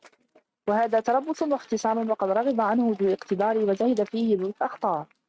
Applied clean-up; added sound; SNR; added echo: neural mask model RNNoise.